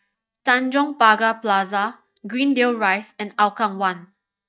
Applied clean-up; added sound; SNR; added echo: neural mask model DeepFilterNet 3.